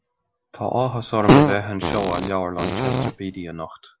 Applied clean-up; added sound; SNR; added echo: none; Fart; -4 dB; none.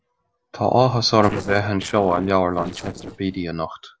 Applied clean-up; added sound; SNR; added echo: neural separator model SepFormer DNS4.